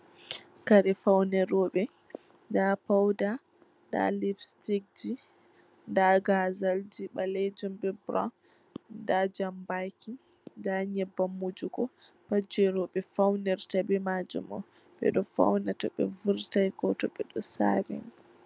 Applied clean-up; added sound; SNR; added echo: none; none; none; none.